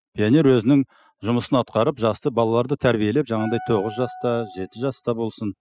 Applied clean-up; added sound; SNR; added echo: classical method spectral subtraction.